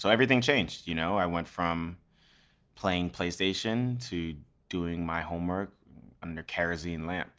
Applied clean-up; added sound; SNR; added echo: none; none; none; none.